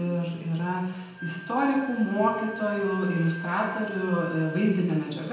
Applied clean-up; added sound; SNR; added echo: none; Wind instrument, woodwind instrument; 14 dB; reverberation time 0.7 s.